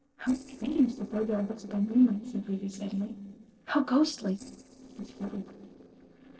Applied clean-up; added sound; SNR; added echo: neural separator model SepFormer DNS4.